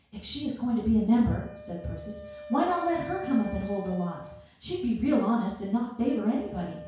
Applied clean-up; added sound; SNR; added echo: none; Wind instrument, woodwind instrument; 17 dB; reverberation time 0.5 s.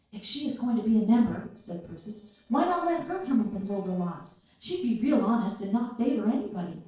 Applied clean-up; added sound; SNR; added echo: neural separator model SepFormer DNS4.